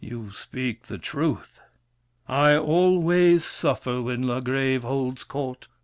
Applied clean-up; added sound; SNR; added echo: none; none; none; none.